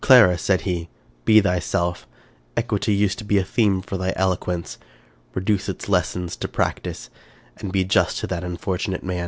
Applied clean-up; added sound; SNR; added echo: none; none; none; none.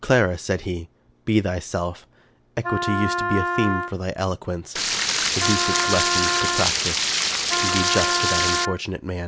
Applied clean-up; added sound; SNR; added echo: none; Stream + Wind instrument, woodwind instrument; -3 dB; none.